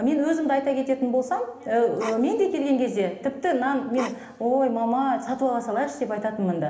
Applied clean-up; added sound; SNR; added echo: none; Bark; 14 dB; reverberation time 1.0 s.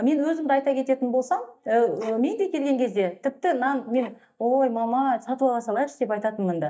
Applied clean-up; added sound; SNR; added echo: neural mask model DeepFilterNet 3.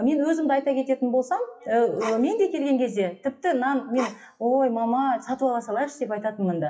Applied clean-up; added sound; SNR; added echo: classical method WPE with log-MMSE.